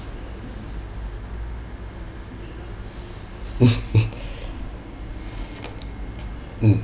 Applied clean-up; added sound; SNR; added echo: none; none; none; none.